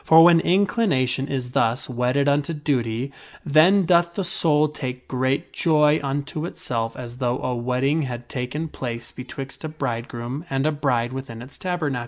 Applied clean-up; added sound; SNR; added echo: none; none; none; none.